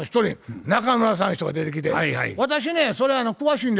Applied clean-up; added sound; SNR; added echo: none; none; none; none.